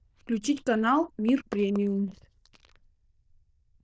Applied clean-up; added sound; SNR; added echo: neural diffusion model UNIVERSE++.